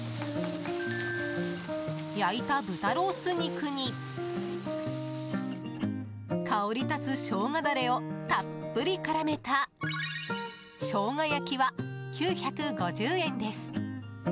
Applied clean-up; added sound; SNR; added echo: none; Tambourine; 15 dB; none.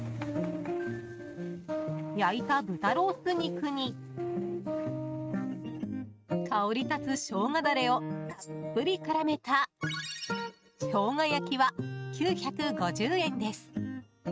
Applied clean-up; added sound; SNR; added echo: neural mask model RNNoise.